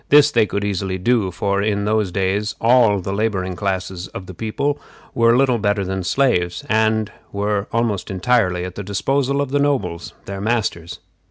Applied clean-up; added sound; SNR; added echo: none; none; none; none.